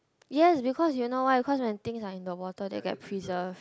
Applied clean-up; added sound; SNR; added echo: none; none; none; none.